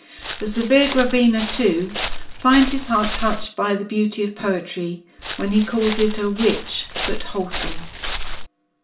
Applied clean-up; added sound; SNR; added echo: none; Walk, footsteps; 5 dB; reverberation time 0.4 s.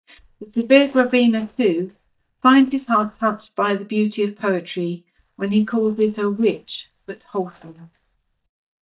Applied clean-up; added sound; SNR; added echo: neural mask model DeepFilterNet 3.